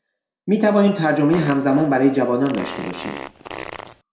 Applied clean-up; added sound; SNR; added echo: none; Fart; 14 dB; reverberation time 0.6 s.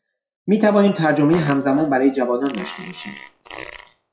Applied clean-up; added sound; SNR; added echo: classical method WPE with log-MMSE.